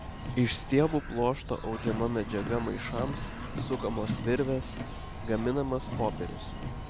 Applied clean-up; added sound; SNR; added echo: none; Bird + Car; 5 dB; none.